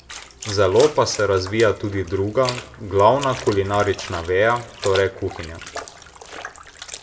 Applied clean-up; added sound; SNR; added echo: none; Trickle, dribble / Splash, splatter; 15 dB; reverberation time 0.9 s.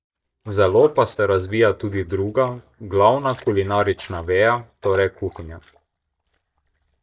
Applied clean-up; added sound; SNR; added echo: neural mask model DeepFilterNet 3.